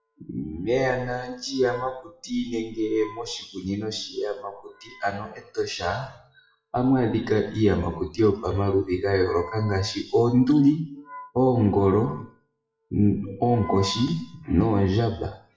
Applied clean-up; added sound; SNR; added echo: classical method WPE with log-MMSE.